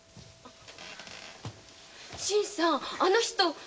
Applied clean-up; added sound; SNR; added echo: none; none; none; none.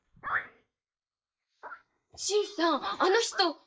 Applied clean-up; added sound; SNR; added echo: neural mask model Resemble Enhance denoiser.